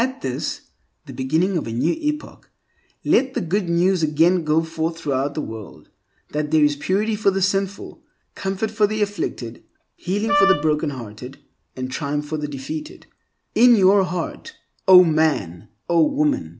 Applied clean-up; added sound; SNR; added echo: none; Wind instrument, woodwind instrument; 1 dB; none.